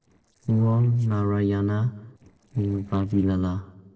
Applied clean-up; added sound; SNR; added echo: neural separator model SepFormer DNS4.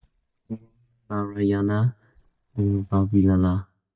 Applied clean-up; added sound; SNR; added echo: neural mask model DeepFilterNet 3.